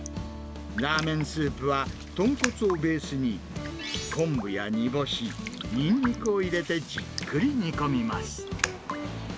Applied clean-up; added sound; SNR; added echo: none; Raindrop; 12 dB; none.